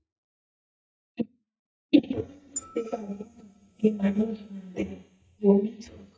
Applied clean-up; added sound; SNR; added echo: neural mask model DeepFilterNet 3.